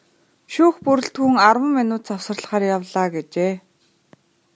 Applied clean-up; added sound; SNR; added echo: none; none; none; none.